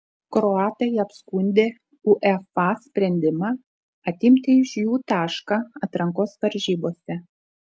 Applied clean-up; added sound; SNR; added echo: none; none; none; none.